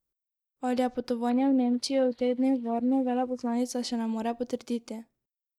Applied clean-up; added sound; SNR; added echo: neural mask model DeepFilterNet 3.